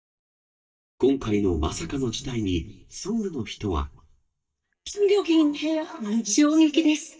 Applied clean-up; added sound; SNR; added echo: neural mask model DeepFilterNet 3.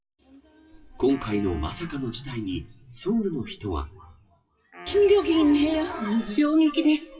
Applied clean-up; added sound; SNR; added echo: classical method WPE with log-MMSE.